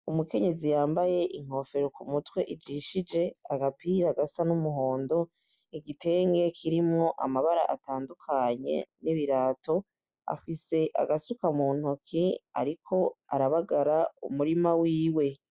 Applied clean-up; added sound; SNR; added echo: neural mask model Resemble Enhance denoiser.